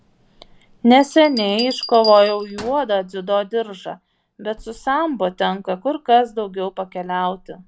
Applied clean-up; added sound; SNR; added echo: none; Bell; 18 dB; none.